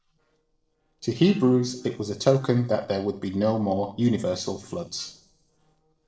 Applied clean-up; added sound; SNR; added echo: neural separator model SepFormer DNS4.